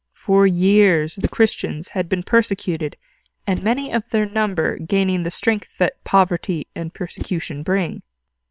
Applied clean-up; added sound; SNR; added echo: neural separator model SepFormer WHAM!.